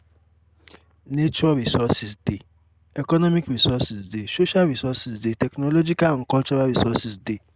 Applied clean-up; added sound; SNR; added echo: none; none; none; none.